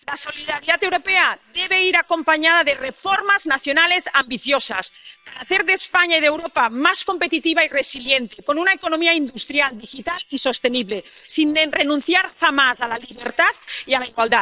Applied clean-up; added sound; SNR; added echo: neural separator model SepFormer WHAM!.